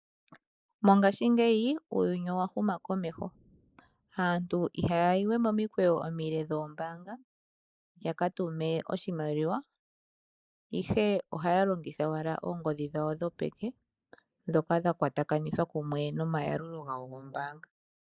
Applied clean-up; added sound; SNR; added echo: neural mask model Resemble Enhance denoiser.